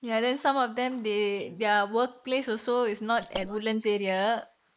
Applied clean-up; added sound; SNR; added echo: neural mask model Resemble Enhance denoiser.